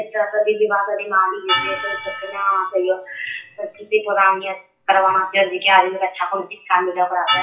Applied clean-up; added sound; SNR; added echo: classical method WPE with log-MMSE.